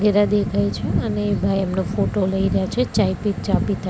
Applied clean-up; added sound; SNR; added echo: none; none; none; none.